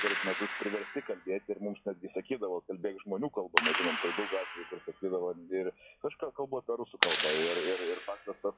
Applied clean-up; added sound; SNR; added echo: classical method log-MMSE.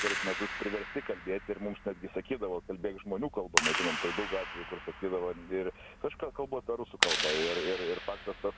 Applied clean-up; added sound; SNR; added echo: none; Clapping; 1 dB; none.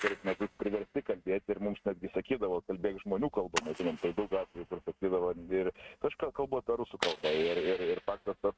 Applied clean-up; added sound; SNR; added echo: neural mask model RNNoise.